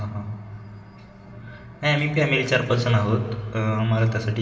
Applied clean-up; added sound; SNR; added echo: none; none; none; reverberation time 2.2 s.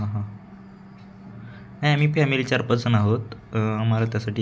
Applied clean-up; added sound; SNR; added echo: none; none; none; none.